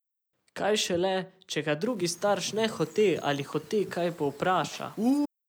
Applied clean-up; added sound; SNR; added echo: none; Bird; 6 dB; none.